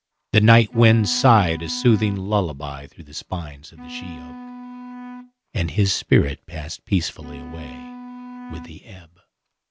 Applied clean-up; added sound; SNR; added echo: none; Wind instrument, woodwind instrument; 16 dB; none.